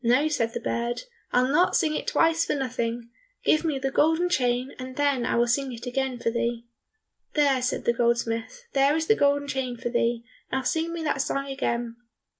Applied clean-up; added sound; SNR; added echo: none; none; none; none.